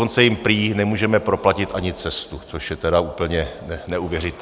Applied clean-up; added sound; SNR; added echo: none; none; none; none.